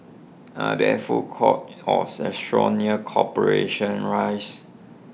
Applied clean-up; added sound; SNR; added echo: none; none; none; none.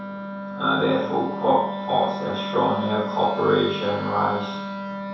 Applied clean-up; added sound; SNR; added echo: none; Wind instrument, woodwind instrument; 7 dB; reverberation time 0.7 s.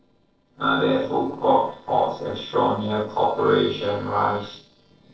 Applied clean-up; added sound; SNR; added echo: neural separator model SepFormer DNS4.